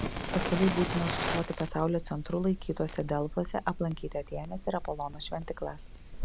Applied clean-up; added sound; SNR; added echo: none; Fire; 0 dB; none.